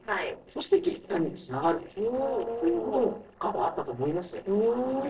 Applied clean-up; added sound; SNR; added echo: neural separator model SepFormer DNS4.